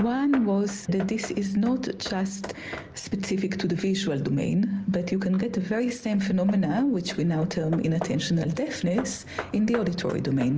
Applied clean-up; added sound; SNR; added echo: none; Hammer / Wood; 16 dB; none.